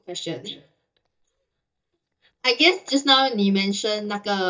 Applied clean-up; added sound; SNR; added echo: neural mask model DeepFilterNet 3.